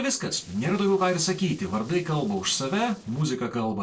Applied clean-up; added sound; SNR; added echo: neural separator model SepFormer DNS4.